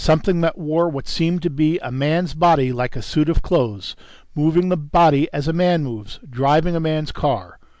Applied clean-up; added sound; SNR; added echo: none; none; none; none.